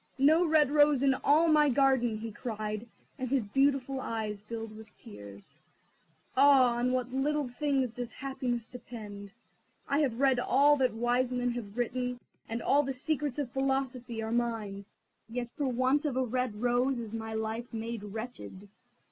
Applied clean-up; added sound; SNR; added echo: none; none; none; none.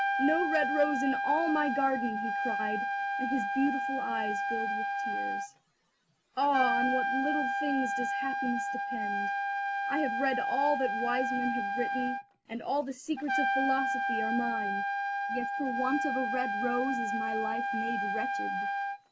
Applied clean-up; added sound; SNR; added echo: none; Trumpet; -2 dB; none.